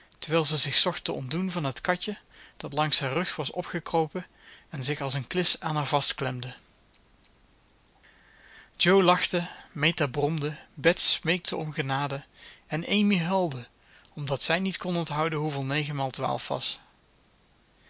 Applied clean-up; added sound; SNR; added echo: none; none; none; none.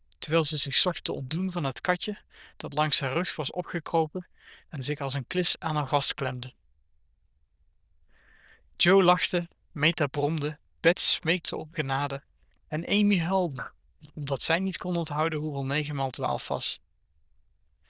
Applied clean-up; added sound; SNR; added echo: neural diffusion model UNIVERSE++.